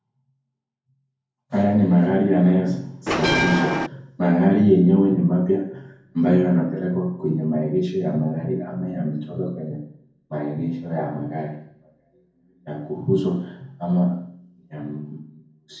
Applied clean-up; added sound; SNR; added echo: none; Bell; 0 dB; reverberation time 0.9 s.